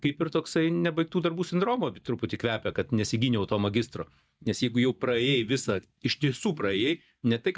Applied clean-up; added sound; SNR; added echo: neural mask model DeepFilterNet 3.